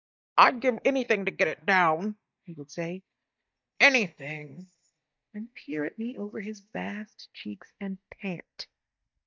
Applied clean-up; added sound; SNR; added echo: neural mask model DeepFilterNet 3.